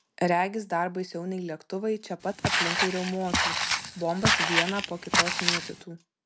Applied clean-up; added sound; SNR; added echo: none; Walk, footsteps; -3 dB; none.